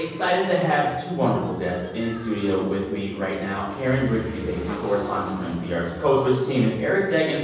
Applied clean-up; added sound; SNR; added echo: none; Motorcycle / Engine; 18 dB; reverberation time 1.1 s.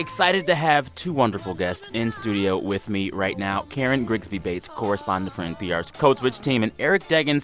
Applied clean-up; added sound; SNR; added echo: none; none; none; none.